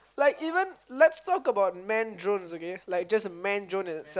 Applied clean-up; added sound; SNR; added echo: none; none; none; none.